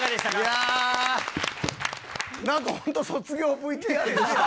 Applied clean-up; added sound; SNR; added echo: none; Splash, splatter; 18 dB; none.